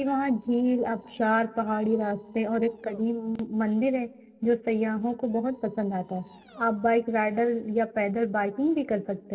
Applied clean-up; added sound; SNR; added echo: neural separator model SepFormer DNS4.